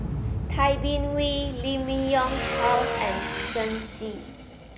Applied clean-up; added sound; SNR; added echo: none; Explosion + Motorcycle / Engine; 2 dB; none.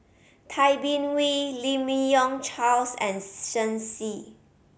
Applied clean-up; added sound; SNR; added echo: none; none; none; none.